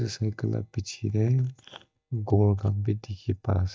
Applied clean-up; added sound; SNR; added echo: neural mask model DeepFilterNet 3.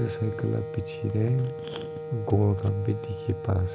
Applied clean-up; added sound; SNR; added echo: none; Wind instrument, woodwind instrument; 8 dB; none.